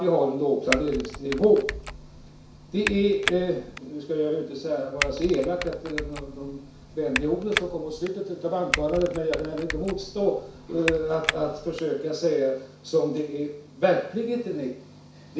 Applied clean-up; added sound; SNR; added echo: none; Typing; 7 dB; reverberation time 0.6 s.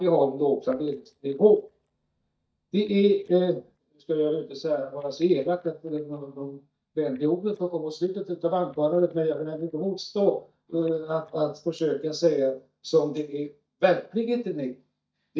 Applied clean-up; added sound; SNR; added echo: neural mask model DeepFilterNet 3.